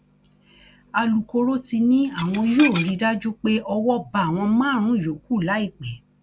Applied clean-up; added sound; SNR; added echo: none; Dishes, pots, and pans / Glass; 2 dB; none.